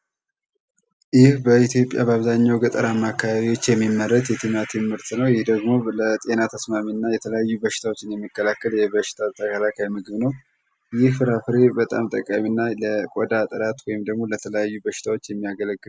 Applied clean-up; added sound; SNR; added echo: none; none; none; none.